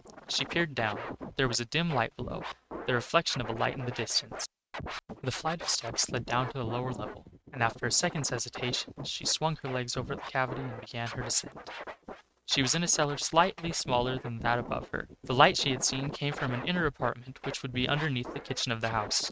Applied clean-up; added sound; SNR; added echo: neural mask model RNNoise.